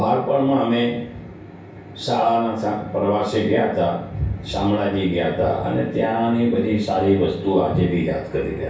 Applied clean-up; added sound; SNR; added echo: none; none; none; reverberation time 0.6 s.